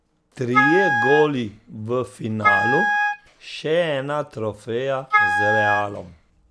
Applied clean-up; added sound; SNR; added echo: none; Wind instrument, woodwind instrument; -3 dB; none.